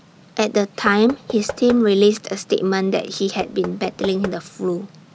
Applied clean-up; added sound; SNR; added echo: none; Knock / Wood; 15 dB; none.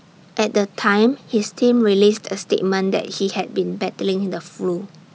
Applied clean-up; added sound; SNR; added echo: none; none; none; none.